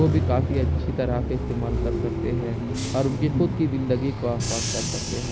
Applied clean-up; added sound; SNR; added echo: none; Bus / Engine; -1 dB; none.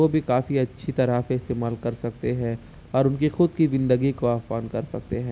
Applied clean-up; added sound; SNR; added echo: none; none; none; none.